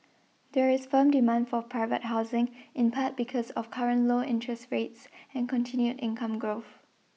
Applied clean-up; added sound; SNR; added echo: none; none; none; none.